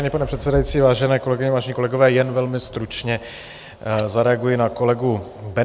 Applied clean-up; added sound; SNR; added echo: none; none; none; none.